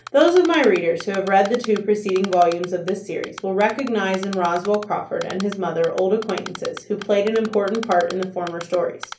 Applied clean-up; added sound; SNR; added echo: none; Typing; 17 dB; reverberation time 0.3 s.